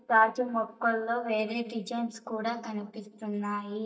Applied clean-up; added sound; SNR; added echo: neural mask model DeepFilterNet 3.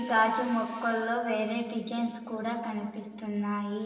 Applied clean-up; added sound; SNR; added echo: none; Mechanisms; 18 dB; reverberation time 1.3 s.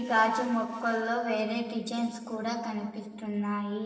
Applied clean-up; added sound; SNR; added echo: neural separator model SepFormer DNS4.